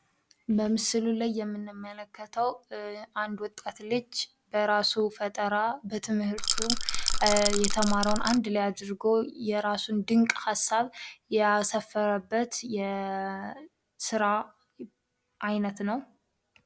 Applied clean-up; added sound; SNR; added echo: none; Rattle / Rattle (instrument); -3 dB; none.